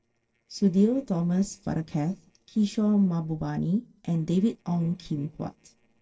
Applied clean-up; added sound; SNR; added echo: neural separator model SepFormer DNS4.